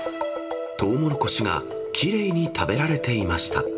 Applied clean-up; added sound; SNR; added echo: none; none; none; reverberation time 0.5 s.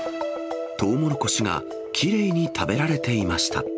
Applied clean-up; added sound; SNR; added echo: none; none; none; none.